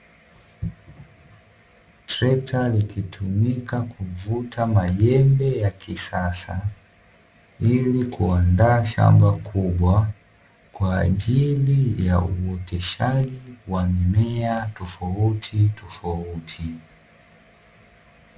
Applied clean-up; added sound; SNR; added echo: none; none; none; none.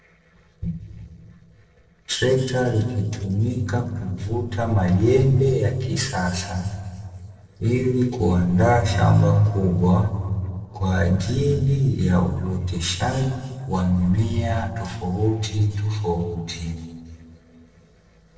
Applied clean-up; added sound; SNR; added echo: neural separator model SepFormer DNS4.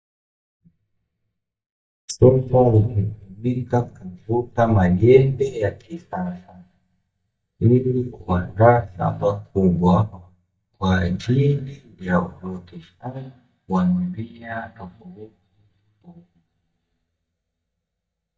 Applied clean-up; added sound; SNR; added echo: neural mask model DeepFilterNet 3.